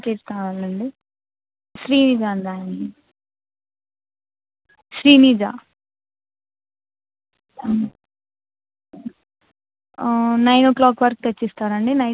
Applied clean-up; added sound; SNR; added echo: none; none; none; none.